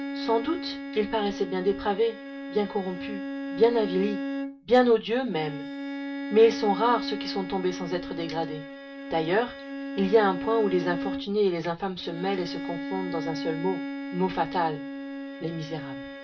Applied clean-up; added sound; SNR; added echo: none; Bowed string instrument; 7 dB; reverberation time 0.2 s.